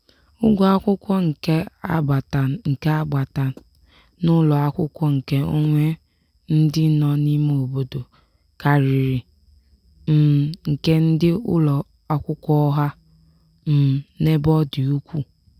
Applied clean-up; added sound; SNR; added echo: none; none; none; none.